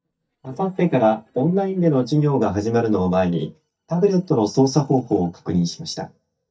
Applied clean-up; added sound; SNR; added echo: neural mask model DeepFilterNet 3.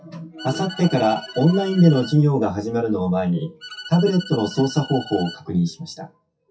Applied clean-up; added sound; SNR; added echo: classical method WPE with log-MMSE.